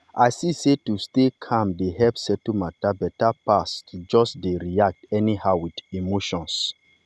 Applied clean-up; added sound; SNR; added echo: none; none; none; none.